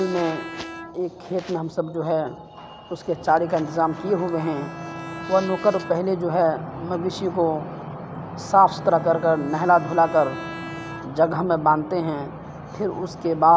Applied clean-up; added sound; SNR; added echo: none; Bowed string instrument; 18 dB; none.